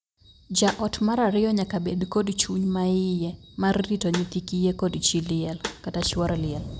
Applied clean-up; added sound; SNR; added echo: none; Snare drum; 12 dB; none.